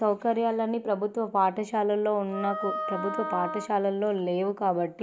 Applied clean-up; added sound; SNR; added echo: none; Wind instrument, woodwind instrument; 6 dB; none.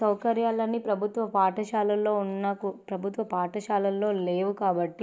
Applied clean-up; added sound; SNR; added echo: none; none; none; none.